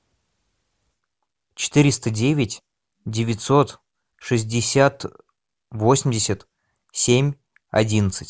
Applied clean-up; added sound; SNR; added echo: none; none; none; none.